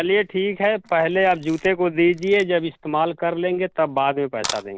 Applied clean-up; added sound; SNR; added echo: none; Camera; 19 dB; none.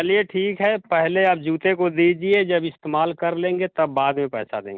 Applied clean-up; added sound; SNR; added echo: none; none; none; none.